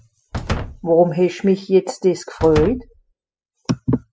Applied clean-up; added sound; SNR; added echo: classical method spectral subtraction.